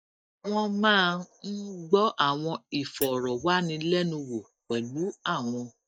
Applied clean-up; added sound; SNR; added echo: neural mask model DeepFilterNet 3.